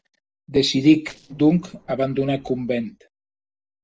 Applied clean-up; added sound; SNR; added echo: neural separator model SepFormer DNS4.